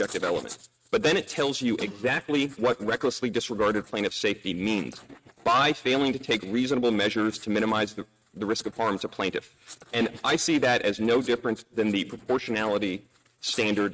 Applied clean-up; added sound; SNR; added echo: neural mask model RNNoise.